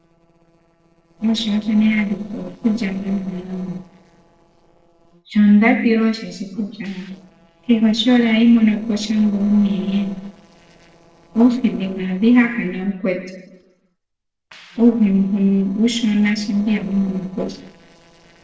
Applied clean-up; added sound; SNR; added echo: neural separator model SepFormer DNS4.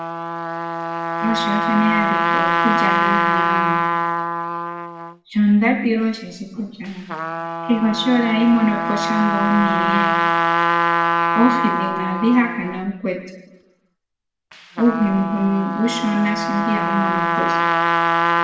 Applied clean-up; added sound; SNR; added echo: none; Trumpet; 0 dB; reverberation time 0.9 s.